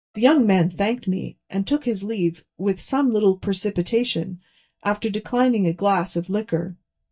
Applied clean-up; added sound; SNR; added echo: neural mask model DeepFilterNet 3.